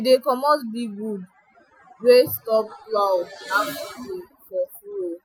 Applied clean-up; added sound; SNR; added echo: classical method Wiener filter.